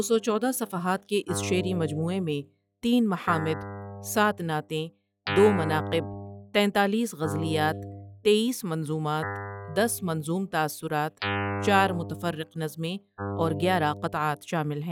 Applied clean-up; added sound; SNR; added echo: classical method log-MMSE.